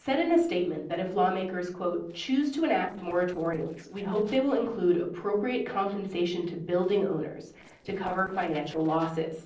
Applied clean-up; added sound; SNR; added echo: neural separator model SepFormer DNS4.